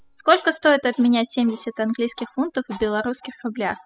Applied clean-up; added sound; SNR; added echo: classical method spectral subtraction.